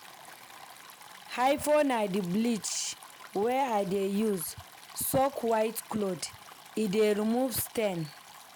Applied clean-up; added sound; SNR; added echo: none; Stream; 19 dB; none.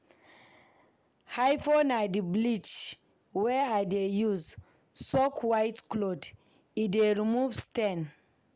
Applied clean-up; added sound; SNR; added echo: none; none; none; none.